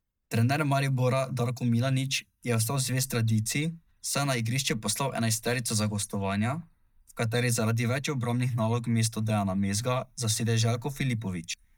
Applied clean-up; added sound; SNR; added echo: neural mask model DeepFilterNet 3.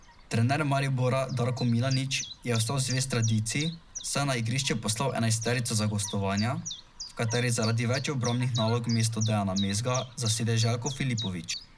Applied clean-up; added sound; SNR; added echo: none; Chirp, tweet; 14 dB; none.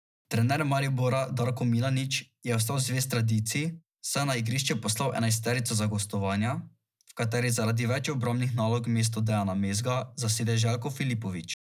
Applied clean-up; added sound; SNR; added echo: none; none; none; none.